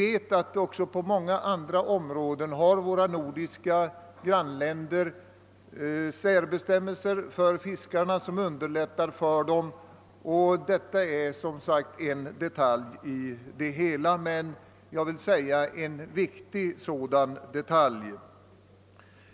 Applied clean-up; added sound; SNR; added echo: none; none; none; none.